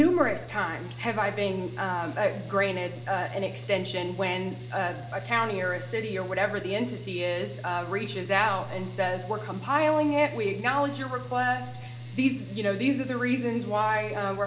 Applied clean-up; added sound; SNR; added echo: none; Mechanical fan; 11 dB; reverberation time 0.6 s.